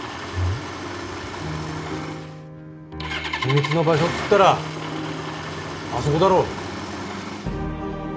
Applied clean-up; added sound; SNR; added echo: none; Engine starting; 7 dB; none.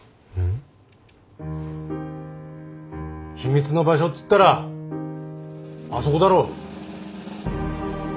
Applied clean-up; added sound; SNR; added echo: none; none; none; none.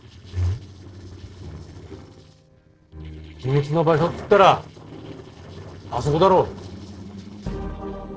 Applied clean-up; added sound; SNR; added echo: neural separator model SepFormer DNS4.